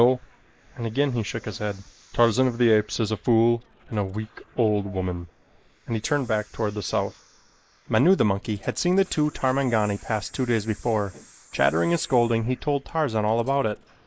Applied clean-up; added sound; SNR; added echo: neural mask model Resemble Enhance denoiser.